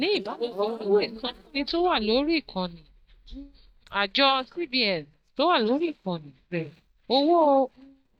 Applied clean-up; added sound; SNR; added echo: neural mask model DeepFilterNet 3.